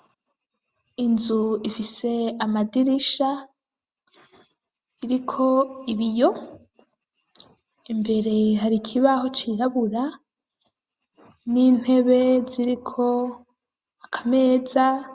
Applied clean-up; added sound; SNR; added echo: none; none; none; none.